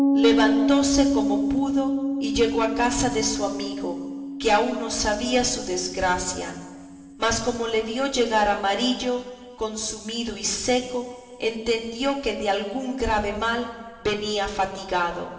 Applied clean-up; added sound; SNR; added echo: none; Piano; 4 dB; reverberation time 1.9 s.